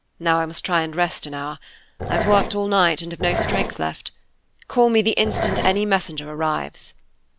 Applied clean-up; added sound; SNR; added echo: none; Growling; 4 dB; none.